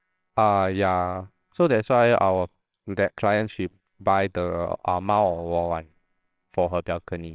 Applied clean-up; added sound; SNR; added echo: neural separator model SepFormer WHAMR!.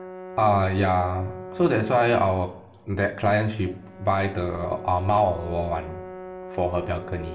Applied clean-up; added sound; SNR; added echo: none; Brass instrument; 14 dB; reverberation time 0.9 s.